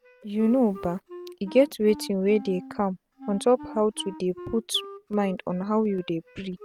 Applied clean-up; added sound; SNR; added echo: none; Wind instrument, woodwind instrument; 17 dB; none.